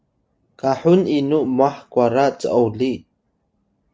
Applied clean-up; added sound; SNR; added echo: none; none; none; none.